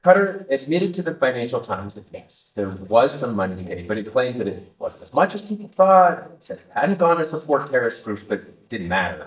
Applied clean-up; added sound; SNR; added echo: neural mask model DeepFilterNet 3.